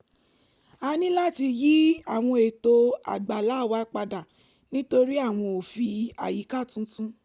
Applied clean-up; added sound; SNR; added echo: none; none; none; none.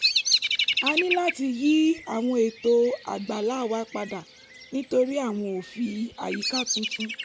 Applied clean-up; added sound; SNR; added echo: none; Bird vocalization, bird call, bird song; 4 dB; none.